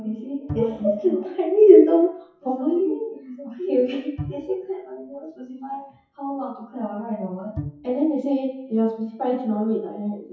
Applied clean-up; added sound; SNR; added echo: classical method WPE with log-MMSE.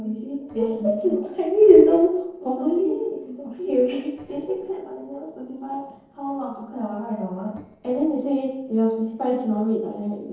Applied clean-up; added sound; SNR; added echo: neural separator model SepFormer DNS4.